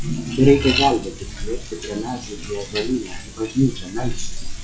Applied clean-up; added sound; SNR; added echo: classical method log-MMSE.